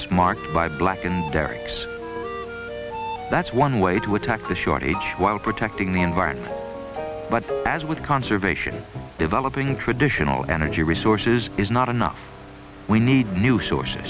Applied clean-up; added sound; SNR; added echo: none; none; none; none.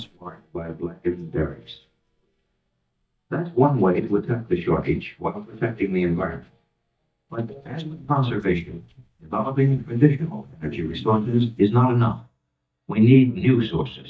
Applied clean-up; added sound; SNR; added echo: neural mask model DeepFilterNet 3.